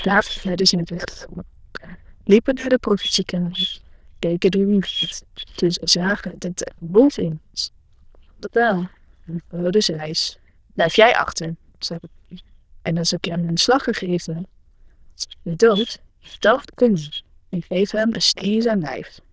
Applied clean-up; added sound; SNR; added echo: neural diffusion model UNIVERSE++.